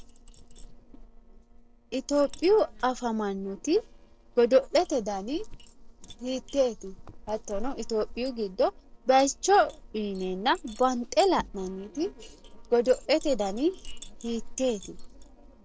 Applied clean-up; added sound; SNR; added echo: neural separator model SepFormer DNS4.